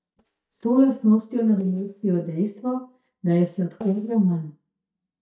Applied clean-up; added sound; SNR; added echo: neural mask model DeepFilterNet 3.